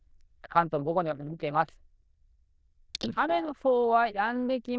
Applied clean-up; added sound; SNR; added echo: neural diffusion model UNIVERSE++.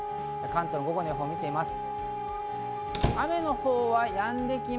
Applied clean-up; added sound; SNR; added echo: none; Squeak + Wind instrument, woodwind instrument; 2 dB; none.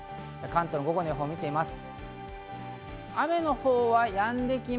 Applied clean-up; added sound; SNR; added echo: none; none; none; none.